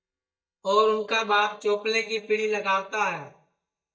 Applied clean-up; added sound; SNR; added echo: neural mask model DeepFilterNet 3.